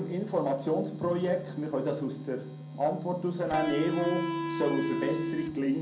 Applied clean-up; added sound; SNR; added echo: none; Electric guitar; 2 dB; reverberation time 0.5 s.